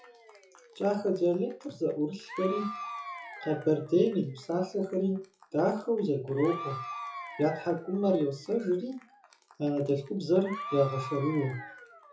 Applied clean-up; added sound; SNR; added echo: classical method WPE with log-MMSE.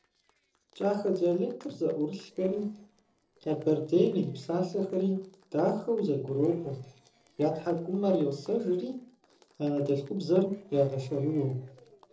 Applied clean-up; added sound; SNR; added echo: neural separator model SepFormer DNS4.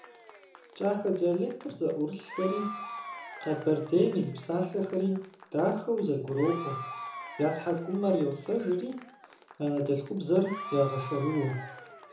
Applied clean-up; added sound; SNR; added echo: none; Applause / Crowd / Cheering; 14 dB; reverberation time 0.6 s.